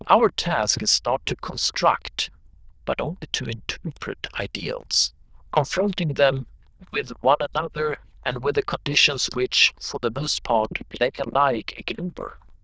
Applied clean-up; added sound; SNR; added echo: neural diffusion model UNIVERSE++.